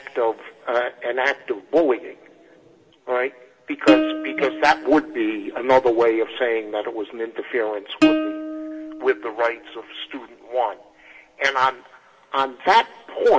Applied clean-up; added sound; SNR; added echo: none; Plucked string instrument; 4 dB; reverberation time 1.7 s.